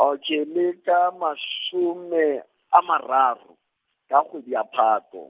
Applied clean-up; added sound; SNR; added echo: none; none; none; none.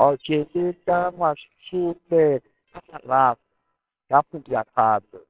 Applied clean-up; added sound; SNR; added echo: neural separator model SepFormer WHAMR!.